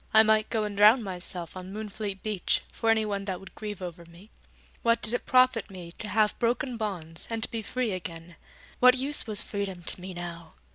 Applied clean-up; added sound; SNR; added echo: none; none; none; none.